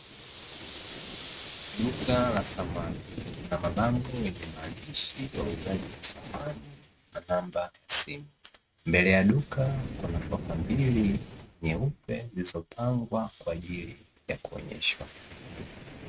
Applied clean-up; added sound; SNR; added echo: neural mask model RNNoise.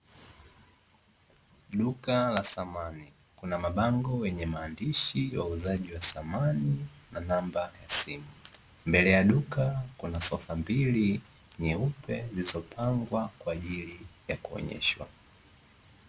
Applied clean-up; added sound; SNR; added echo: none; none; none; none.